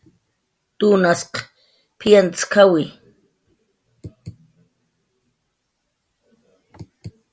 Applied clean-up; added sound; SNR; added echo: none; none; none; none.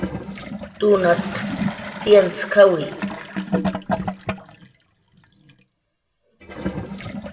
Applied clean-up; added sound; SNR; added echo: none; Toilet flush / Gurgling; 7 dB; reverberation time 1.1 s.